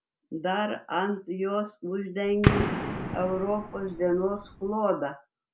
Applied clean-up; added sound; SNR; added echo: none; Gunshot, gunfire; 1 dB; none.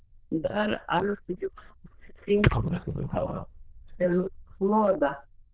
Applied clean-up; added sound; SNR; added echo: neural diffusion model UNIVERSE++.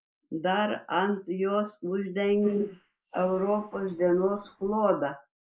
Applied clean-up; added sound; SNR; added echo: neural mask model Resemble Enhance denoiser.